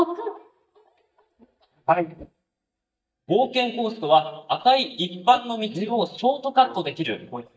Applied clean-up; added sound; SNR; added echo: neural mask model DeepFilterNet 3.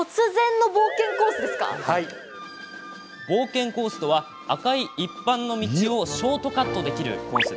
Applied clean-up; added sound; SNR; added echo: none; none; none; none.